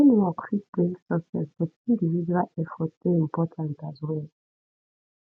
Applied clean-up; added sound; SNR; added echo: none; none; none; none.